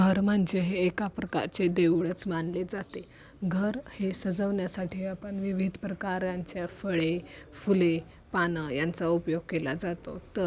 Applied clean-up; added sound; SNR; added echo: none; none; none; none.